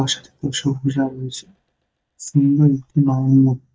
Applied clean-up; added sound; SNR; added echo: neural mask model DeepFilterNet 3.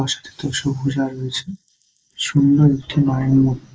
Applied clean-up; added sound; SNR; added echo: neural mask model Resemble Enhance denoiser.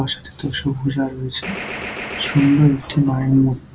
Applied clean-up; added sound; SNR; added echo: none; Gunshot, gunfire; 12 dB; none.